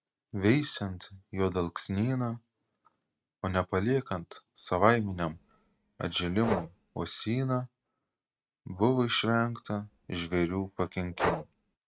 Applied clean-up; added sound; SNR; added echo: neural mask model RNNoise.